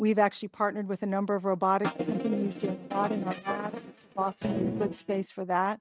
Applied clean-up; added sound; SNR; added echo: neural mask model RNNoise.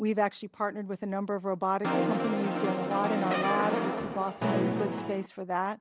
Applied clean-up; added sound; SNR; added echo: none; Brass instrument; -1 dB; none.